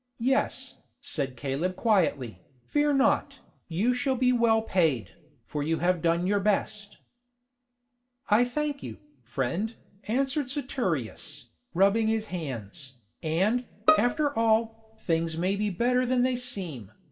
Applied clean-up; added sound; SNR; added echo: none; Bowed string instrument; 3 dB; reverberation time 0.3 s.